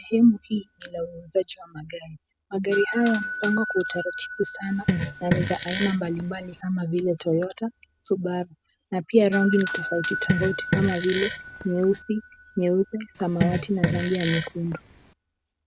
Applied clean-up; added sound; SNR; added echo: none; Fart + Bell / Doorbell; -1 dB; none.